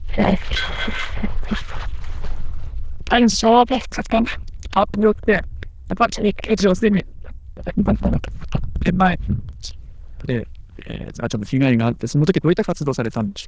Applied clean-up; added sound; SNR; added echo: neural diffusion model UNIVERSE++.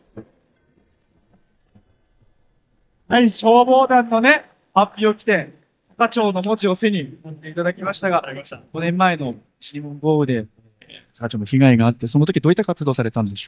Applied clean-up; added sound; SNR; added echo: neural mask model DeepFilterNet 3.